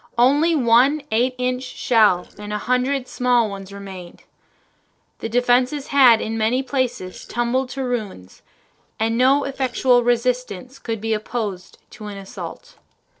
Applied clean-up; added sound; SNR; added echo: neural separator model SepFormer DNS4.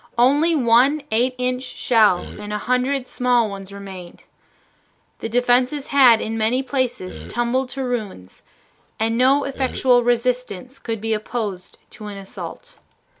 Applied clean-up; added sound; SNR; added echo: none; Burping, eructation; 11 dB; none.